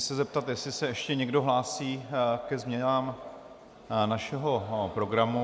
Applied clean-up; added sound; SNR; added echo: none; none; none; none.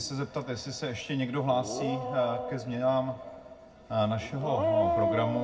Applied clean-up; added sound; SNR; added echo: none; Dog; 4 dB; reverberation time 0.4 s.